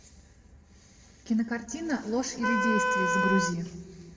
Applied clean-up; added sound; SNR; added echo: none; Wind instrument, woodwind instrument; -3 dB; reverberation time 1.4 s.